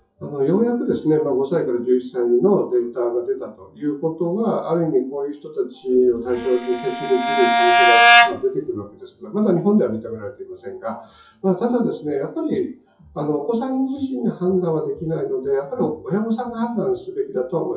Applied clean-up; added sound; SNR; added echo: classical method WPE with log-MMSE.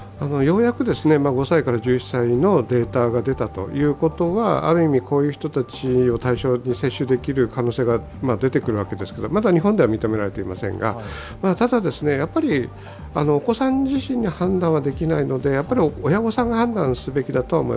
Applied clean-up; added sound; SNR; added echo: none; none; none; none.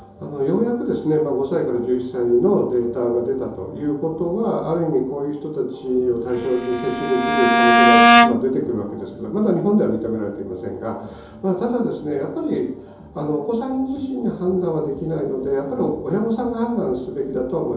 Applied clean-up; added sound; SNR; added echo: none; Bowed string instrument; -4 dB; reverberation time 2.8 s.